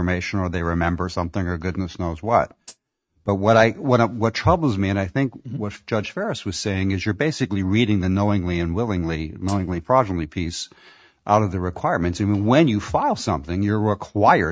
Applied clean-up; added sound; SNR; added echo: neural mask model RNNoise.